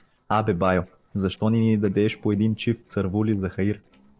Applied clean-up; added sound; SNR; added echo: neural separator model SepFormer DNS4.